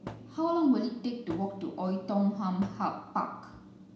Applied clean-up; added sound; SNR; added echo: none; Thump, thud; 17 dB; none.